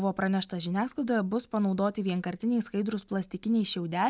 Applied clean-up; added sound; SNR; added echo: none; none; none; none.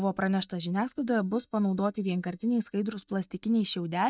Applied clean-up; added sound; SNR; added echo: neural mask model DeepFilterNet 3.